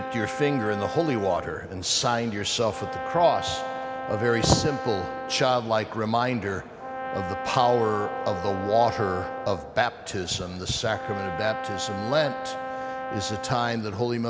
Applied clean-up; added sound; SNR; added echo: none; Brass instrument; 8 dB; none.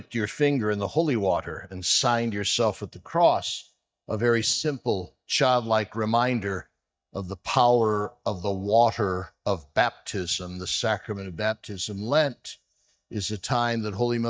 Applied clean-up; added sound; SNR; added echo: neural mask model DeepFilterNet 3.